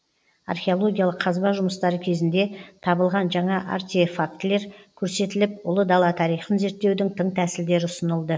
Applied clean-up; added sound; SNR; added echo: none; none; none; none.